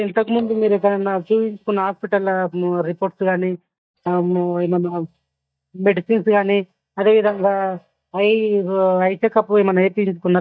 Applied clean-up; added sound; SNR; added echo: neural mask model DeepFilterNet 3.